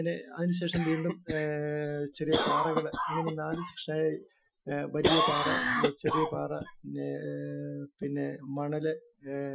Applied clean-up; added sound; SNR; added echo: classical method Wiener filter.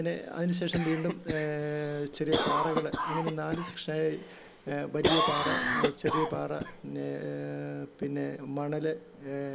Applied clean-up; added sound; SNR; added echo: none; Cough; 2 dB; none.